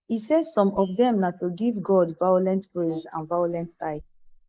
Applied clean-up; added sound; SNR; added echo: neural mask model Resemble Enhance denoiser.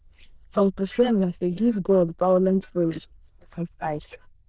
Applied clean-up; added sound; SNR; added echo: neural diffusion model UNIVERSE++.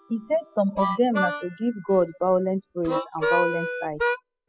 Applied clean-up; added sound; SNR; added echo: classical method spectral subtraction.